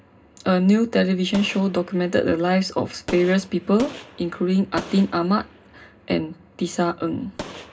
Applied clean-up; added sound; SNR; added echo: none; Gunshot, gunfire; 18 dB; reverberation time 0.2 s.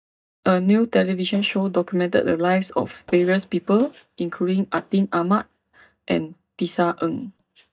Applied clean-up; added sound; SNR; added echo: neural mask model DeepFilterNet 3.